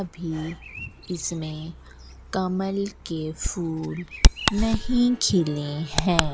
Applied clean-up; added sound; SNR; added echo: none; Bird vocalization, bird call, bird song; 0 dB; none.